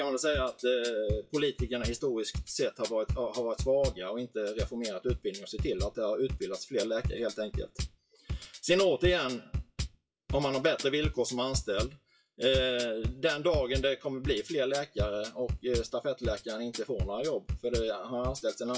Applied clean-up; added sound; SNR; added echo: classical method WPE with log-MMSE.